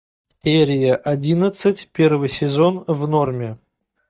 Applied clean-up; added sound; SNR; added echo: neural mask model DeepFilterNet 3.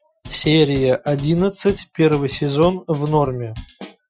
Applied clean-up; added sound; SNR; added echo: classical method Wiener filter.